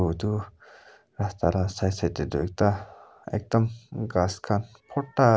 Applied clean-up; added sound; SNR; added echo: none; none; none; none.